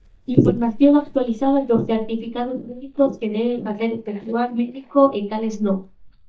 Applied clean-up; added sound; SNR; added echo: neural mask model DeepFilterNet 3.